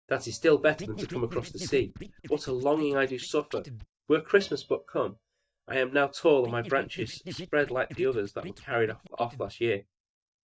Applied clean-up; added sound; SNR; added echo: neural mask model DeepFilterNet 3.